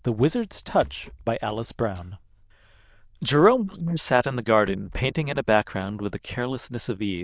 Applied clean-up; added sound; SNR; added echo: neural diffusion model UNIVERSE++.